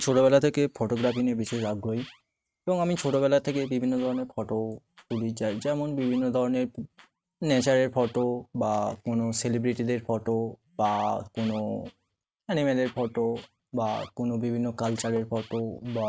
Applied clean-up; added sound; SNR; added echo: neural mask model RNNoise.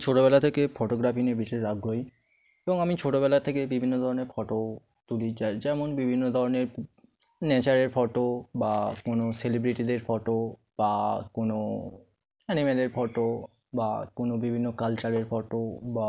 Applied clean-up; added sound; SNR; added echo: none; none; none; none.